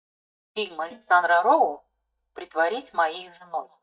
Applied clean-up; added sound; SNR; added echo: neural mask model DeepFilterNet 3.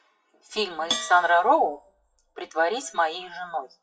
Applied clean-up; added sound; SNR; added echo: classical method WPE with log-MMSE.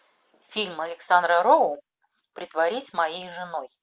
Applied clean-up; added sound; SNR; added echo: none; none; none; none.